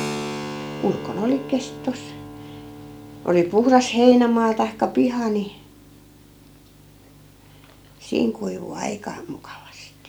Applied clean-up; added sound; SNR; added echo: none; Keyboard (musical); 14 dB; none.